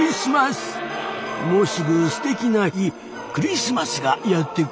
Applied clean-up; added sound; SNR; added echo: none; Bowed string instrument; 16 dB; none.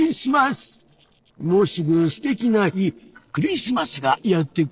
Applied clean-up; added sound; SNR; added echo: neural separator model SepFormer DNS4.